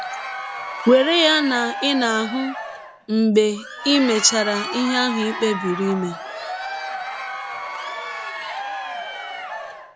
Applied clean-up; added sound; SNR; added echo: none; Crowd; 8 dB; none.